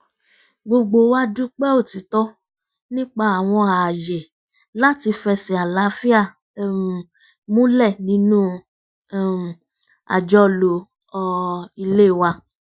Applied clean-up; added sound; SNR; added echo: classical method Wiener filter.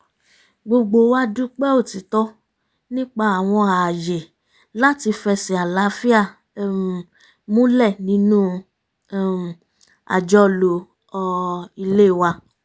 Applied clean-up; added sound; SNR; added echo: none; Wind; 20 dB; none.